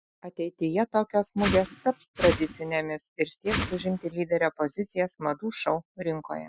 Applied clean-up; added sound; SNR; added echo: classical method Wiener filter.